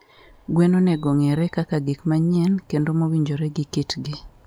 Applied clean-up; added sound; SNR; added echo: none; none; none; none.